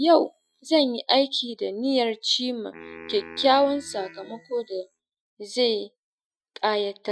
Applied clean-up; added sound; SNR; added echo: classical method Wiener filter.